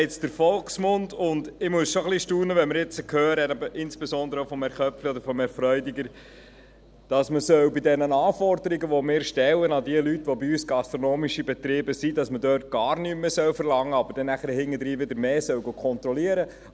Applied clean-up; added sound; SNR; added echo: none; none; none; none.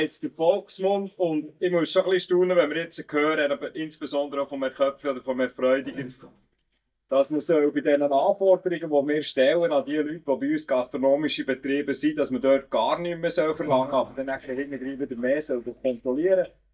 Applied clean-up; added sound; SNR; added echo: neural mask model DeepFilterNet 3.